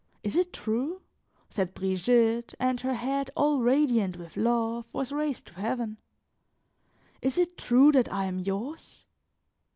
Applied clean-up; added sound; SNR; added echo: none; none; none; none.